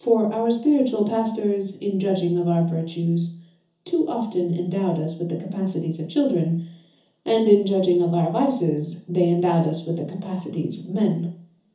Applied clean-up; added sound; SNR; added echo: none; none; none; reverberation time 0.6 s.